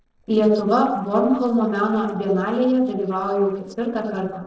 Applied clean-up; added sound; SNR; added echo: neural separator model SepFormer DNS4.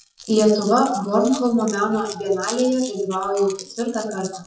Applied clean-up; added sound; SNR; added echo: classical method WPE with log-MMSE.